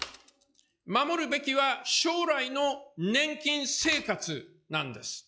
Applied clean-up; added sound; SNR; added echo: classical method log-MMSE.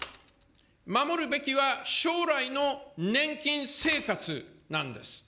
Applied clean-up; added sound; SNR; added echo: none; Mechanisms / Bicycle; 20 dB; none.